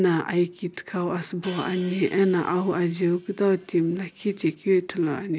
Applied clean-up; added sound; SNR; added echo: none; Hi-hat; 19 dB; none.